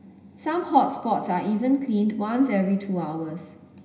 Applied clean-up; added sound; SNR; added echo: none; none; none; reverberation time 0.9 s.